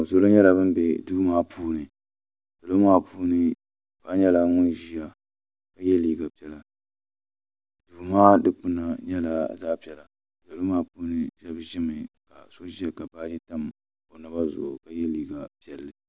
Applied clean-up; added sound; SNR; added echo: none; none; none; none.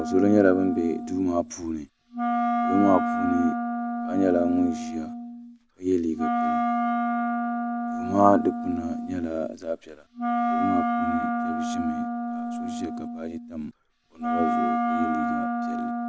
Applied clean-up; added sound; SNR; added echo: none; Wind instrument, woodwind instrument; 1 dB; none.